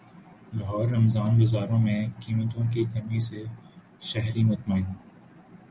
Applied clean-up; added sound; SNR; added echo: none; none; none; none.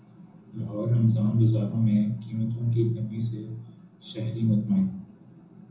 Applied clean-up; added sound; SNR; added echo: none; none; none; reverberation time 0.6 s.